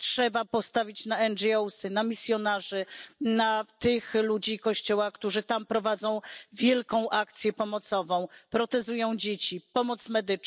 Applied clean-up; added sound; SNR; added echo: none; none; none; none.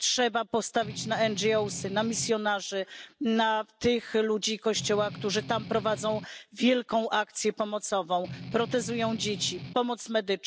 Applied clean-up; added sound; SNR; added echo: none; Strum; 12 dB; none.